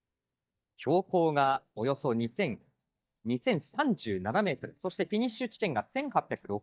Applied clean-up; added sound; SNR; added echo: neural mask model DeepFilterNet 3.